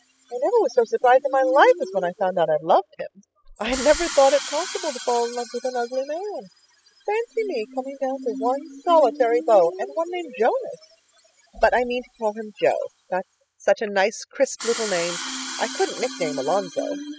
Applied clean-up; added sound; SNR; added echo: classical method spectral subtraction.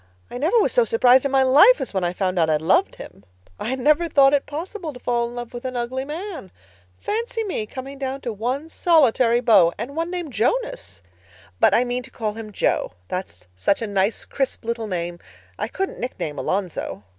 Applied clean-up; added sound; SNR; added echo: none; none; none; none.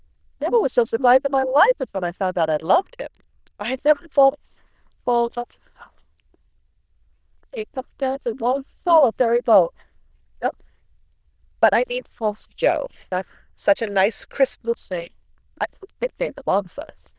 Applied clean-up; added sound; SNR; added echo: neural diffusion model UNIVERSE++.